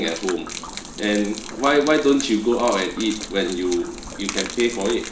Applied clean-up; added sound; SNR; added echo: none; Gurgling / Liquid; 12 dB; none.